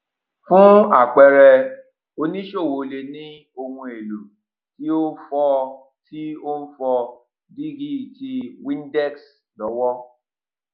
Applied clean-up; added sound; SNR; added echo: none; none; none; none.